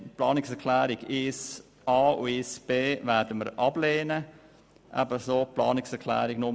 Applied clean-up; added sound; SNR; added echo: none; none; none; none.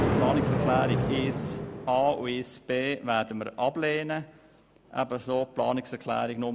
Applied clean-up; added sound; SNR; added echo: none; Thunder; 3 dB; none.